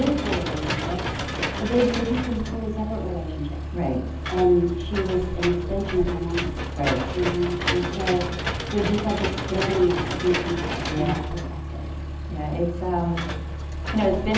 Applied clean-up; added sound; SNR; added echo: none; Engine / Mechanisms; 3 dB; reverberation time 0.8 s.